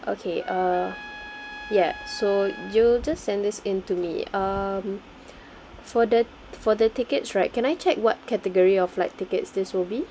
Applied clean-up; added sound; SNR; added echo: none; Trumpet; 15 dB; none.